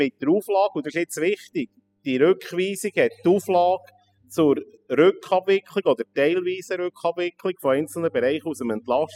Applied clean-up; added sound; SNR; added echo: classical method spectral subtraction.